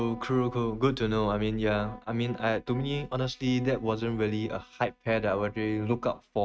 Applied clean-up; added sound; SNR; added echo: neural mask model RNNoise.